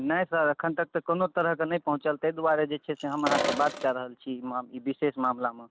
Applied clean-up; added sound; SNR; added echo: none; Sink (filling or washing); 3 dB; none.